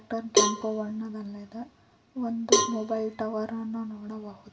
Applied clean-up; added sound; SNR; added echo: none; Cowbell; -2 dB; reverberation time 0.3 s.